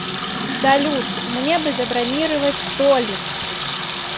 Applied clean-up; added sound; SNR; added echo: none; Sink (filling or washing) / Water tap, faucet; 4 dB; none.